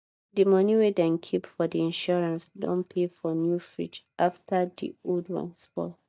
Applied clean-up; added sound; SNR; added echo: neural mask model DeepFilterNet 3.